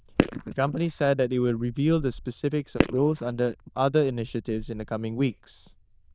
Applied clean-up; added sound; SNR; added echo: neural diffusion model UNIVERSE++.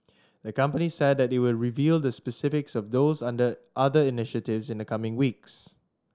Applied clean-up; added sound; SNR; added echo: none; none; none; none.